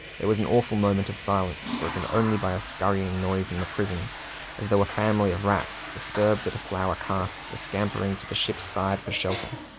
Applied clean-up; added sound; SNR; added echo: none; Toilet flush / Water; 10 dB; none.